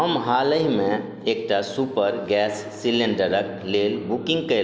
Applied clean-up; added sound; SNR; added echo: none; none; none; none.